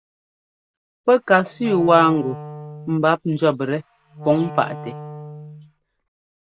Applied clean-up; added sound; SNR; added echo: none; Wind instrument, woodwind instrument; 14 dB; none.